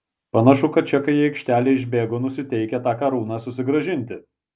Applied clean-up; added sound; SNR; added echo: none; none; none; none.